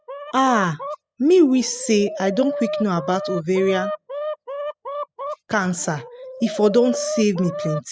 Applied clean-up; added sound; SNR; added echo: classical method spectral subtraction.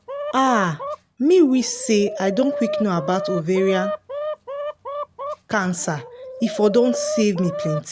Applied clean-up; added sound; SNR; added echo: none; Chicken, rooster; 8 dB; none.